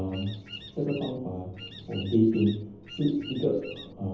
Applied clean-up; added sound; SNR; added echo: none; Bird vocalization, bird call, bird song; 16 dB; reverberation time 0.9 s.